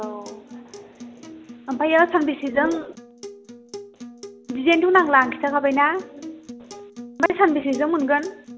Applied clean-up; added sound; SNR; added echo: none; Acoustic guitar; 17 dB; none.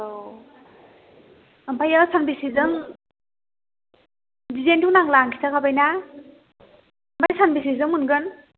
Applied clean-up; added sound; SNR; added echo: none; none; none; none.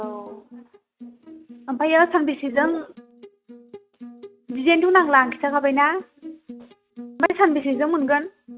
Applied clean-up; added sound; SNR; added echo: neural mask model RNNoise.